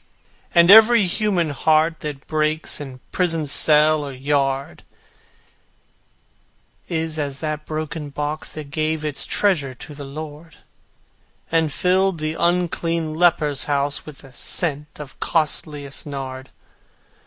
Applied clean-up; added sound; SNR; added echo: none; none; none; none.